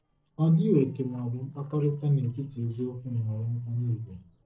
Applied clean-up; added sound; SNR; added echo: neural separator model SepFormer DNS4.